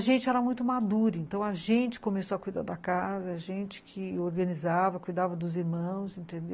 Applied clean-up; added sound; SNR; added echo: none; none; none; none.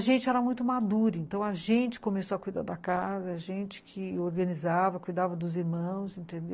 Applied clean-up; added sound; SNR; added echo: neural separator model SepFormer DNS4.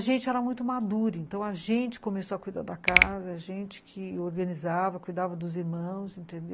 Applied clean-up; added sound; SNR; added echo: none; Finger snapping; -3 dB; none.